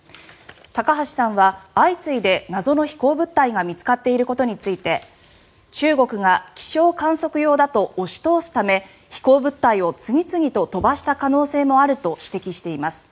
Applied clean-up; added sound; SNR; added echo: none; none; none; none.